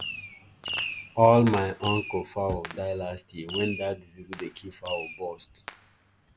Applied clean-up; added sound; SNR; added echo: none; Fireworks; 10 dB; none.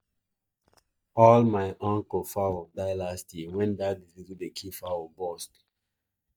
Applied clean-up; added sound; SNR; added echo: neural mask model DeepFilterNet 3.